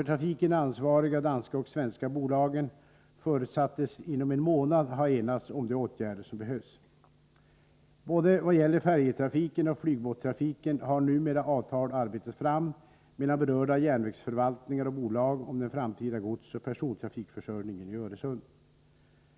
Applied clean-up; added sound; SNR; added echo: none; none; none; none.